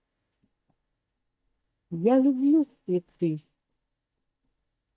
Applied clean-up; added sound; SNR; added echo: neural mask model DeepFilterNet 3.